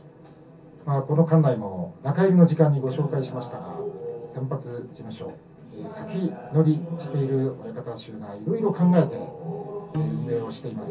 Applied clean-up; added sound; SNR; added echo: none; Piano; 5 dB; reverberation time 0.3 s.